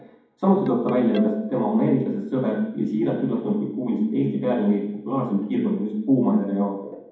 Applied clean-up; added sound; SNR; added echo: none; Ringtone; 20 dB; reverberation time 1.2 s.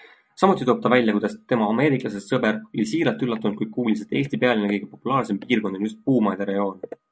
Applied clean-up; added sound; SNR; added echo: none; none; none; none.